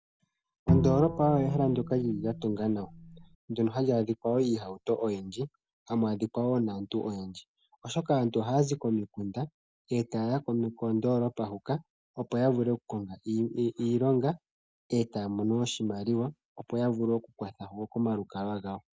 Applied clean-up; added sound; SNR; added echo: none; Bowed string instrument; 2 dB; none.